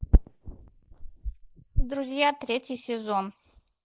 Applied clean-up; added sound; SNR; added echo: neural mask model Resemble Enhance denoiser.